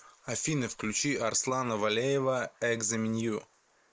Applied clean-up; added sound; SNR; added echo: neural mask model Resemble Enhance denoiser.